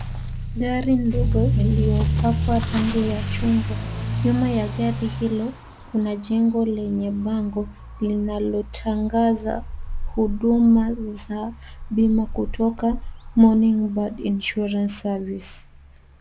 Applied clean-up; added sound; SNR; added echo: none; Accelerating, revving, vroom / Motor vehicle (road); 5 dB; none.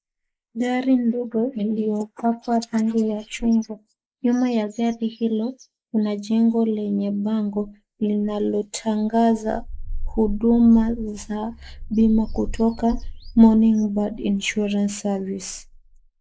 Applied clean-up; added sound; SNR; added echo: neural mask model Resemble Enhance denoiser.